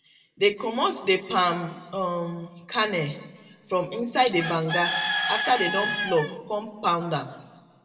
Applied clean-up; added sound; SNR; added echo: none; Bird / Chicken, rooster; 4 dB; reverberation time 1.1 s.